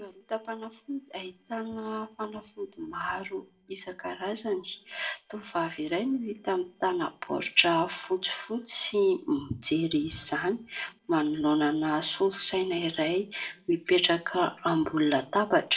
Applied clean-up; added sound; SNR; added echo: neural separator model SepFormer DNS4.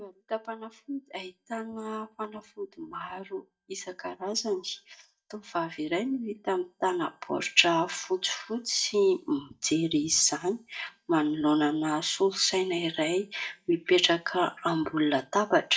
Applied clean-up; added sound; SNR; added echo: neural mask model DeepFilterNet 3.